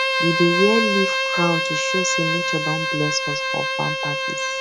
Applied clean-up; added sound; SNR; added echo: none; Bowed string instrument; -2 dB; none.